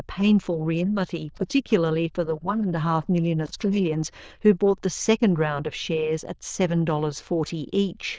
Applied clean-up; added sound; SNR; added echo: neural diffusion model UNIVERSE++.